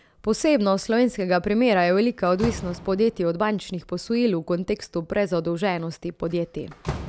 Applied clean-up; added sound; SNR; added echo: none; Slam; 17 dB; none.